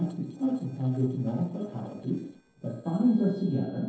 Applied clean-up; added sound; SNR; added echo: neural separator model SepFormer DNS4.